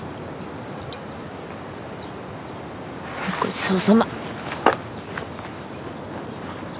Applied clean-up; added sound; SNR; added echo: none; none; none; none.